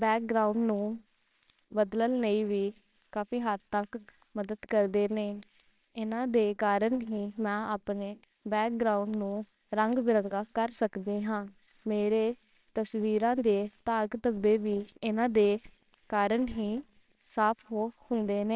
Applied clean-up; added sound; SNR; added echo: neural separator model SepFormer WHAMR!.